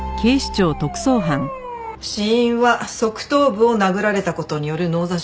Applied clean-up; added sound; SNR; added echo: none; none; none; none.